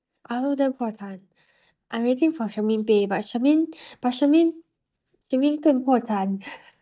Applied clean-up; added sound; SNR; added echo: neural mask model DeepFilterNet 3.